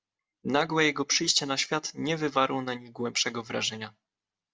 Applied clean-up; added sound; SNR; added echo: none; none; none; none.